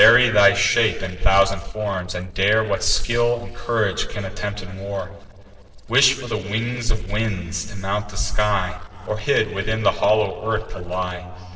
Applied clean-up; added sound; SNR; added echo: neural separator model SepFormer DNS4.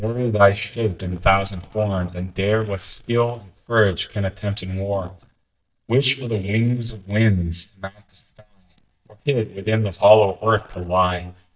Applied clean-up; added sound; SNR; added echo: neural mask model DeepFilterNet 3.